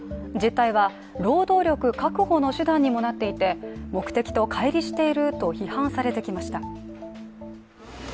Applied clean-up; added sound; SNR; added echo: none; none; none; none.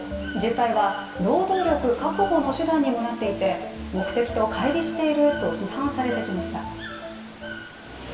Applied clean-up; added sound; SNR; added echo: none; Water / Bird; 15 dB; reverberation time 1.1 s.